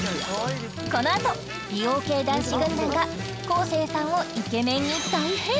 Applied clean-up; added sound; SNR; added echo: none; Bicycle; 17 dB; none.